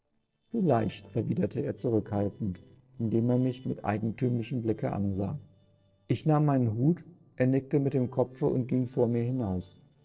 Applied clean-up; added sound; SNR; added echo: neural separator model SepFormer DNS4.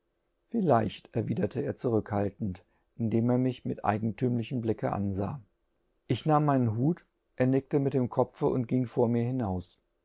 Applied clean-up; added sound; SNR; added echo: none; none; none; none.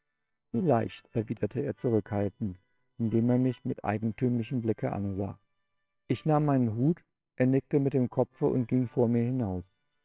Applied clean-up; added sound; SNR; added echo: neural separator model SepFormer WHAMR!.